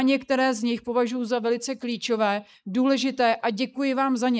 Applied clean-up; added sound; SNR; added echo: neural mask model Resemble Enhance denoiser.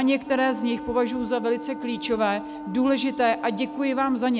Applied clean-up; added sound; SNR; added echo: none; Wind instrument, woodwind instrument; 12 dB; none.